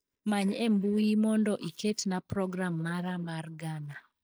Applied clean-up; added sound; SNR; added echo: neural mask model DeepFilterNet 3.